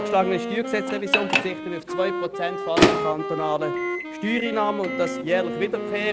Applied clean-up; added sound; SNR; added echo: none; Microwave oven + Wind instrument, woodwind instrument; 0 dB; none.